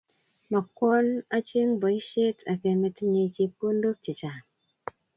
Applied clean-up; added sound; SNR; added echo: none; none; none; none.